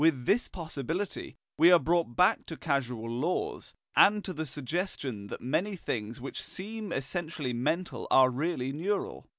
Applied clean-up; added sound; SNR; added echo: none; none; none; none.